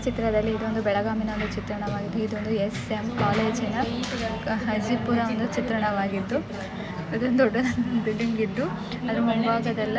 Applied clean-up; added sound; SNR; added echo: none; none; none; none.